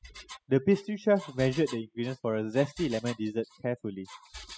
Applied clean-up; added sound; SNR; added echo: classical method spectral subtraction.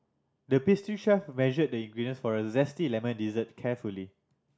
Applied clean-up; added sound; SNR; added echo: none; none; none; none.